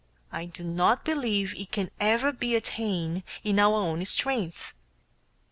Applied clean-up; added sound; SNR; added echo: none; none; none; none.